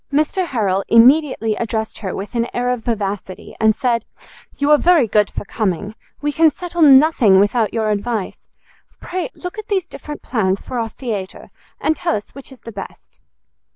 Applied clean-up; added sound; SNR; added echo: none; none; none; none.